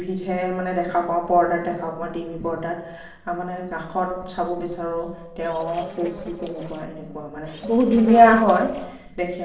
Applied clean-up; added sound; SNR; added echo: neural separator model SepFormer DNS4.